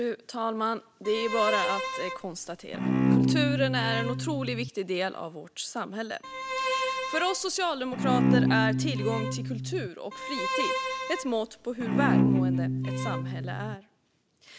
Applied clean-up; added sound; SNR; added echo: none; Bowed string instrument; -4 dB; none.